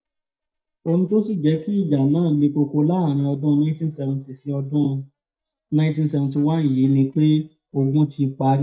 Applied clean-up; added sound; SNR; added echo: neural mask model DeepFilterNet 3.